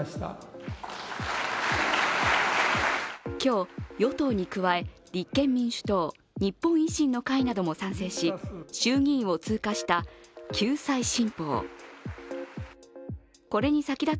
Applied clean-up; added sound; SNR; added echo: none; none; none; none.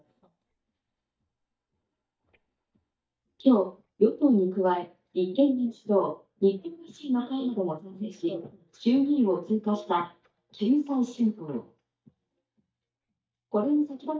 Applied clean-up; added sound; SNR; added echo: neural mask model DeepFilterNet 3.